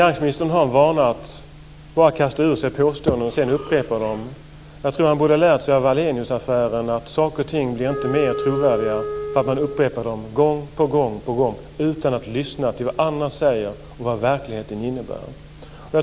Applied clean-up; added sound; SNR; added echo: none; Wind instrument, woodwind instrument; 7 dB; none.